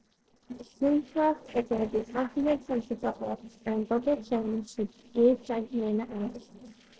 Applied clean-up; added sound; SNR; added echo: neural separator model SepFormer DNS4.